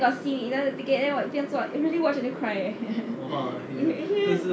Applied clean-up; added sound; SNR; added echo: none; none; none; none.